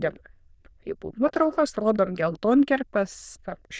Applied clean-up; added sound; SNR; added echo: neural diffusion model UNIVERSE++.